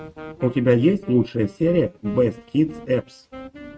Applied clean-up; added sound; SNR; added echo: neural mask model RNNoise.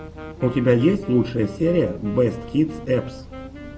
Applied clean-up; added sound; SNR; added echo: none; Wind instrument, woodwind instrument; 16 dB; none.